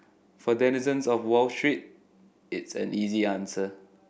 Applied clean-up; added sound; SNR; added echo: none; none; none; none.